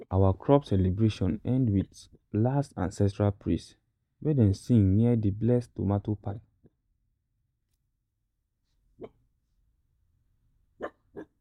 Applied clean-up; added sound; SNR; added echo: neural mask model DeepFilterNet 3.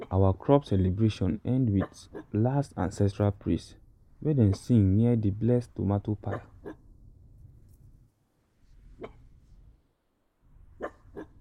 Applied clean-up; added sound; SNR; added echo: neural mask model Resemble Enhance denoiser.